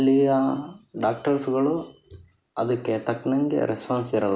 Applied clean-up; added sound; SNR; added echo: none; none; none; none.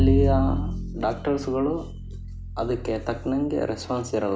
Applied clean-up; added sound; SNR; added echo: none; Bowed string instrument; 2 dB; none.